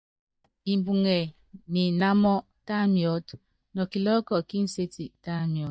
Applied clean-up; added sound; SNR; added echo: neural mask model DeepFilterNet 3.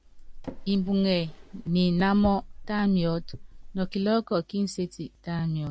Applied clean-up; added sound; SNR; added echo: none; Drawer open or close; 12 dB; none.